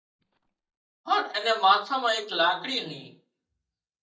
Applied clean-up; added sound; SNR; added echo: neural mask model DeepFilterNet 3.